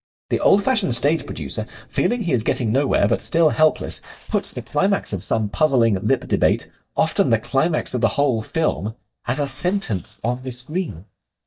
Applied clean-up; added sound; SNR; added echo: neural mask model DeepFilterNet 3.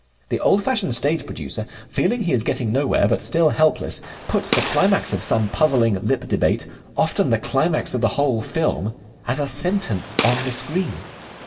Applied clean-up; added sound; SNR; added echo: none; Gunshot, gunfire; 8 dB; reverberation time 1.6 s.